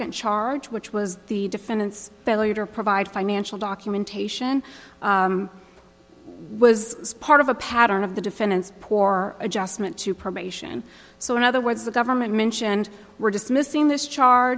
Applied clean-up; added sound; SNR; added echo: none; none; none; none.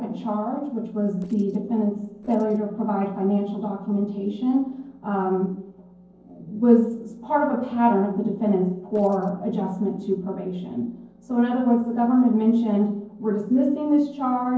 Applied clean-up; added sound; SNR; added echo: neural separator model SepFormer DNS4.